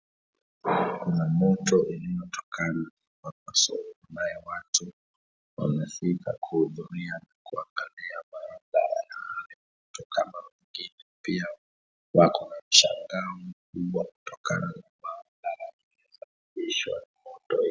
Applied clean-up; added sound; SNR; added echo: none; none; none; none.